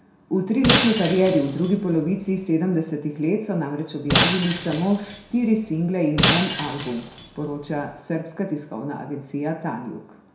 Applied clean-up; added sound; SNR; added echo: none; Shatter; 2 dB; reverberation time 0.6 s.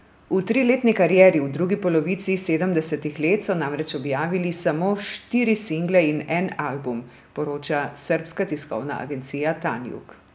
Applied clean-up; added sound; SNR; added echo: none; none; none; none.